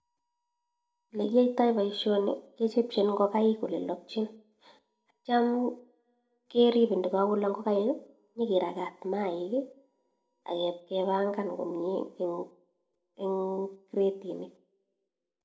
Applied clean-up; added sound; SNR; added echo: none; none; none; reverberation time 0.3 s.